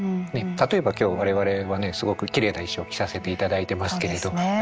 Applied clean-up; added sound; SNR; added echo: none; none; none; none.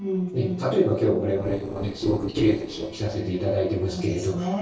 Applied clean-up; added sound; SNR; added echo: neural separator model SepFormer DNS4.